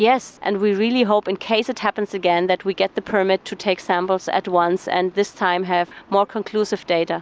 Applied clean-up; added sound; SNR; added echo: none; none; none; none.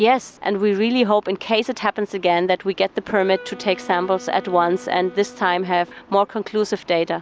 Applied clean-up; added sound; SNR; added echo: none; Wind instrument, woodwind instrument; 19 dB; none.